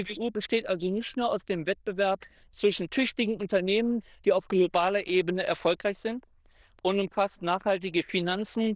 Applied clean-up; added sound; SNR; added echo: neural diffusion model UNIVERSE++.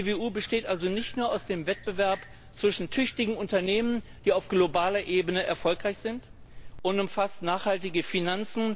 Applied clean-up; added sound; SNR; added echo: none; Drip; 13 dB; none.